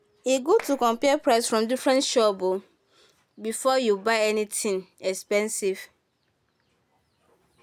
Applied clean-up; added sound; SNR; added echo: none; Clapping; 19 dB; none.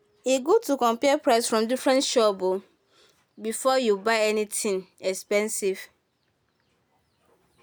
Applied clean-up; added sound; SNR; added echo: none; none; none; none.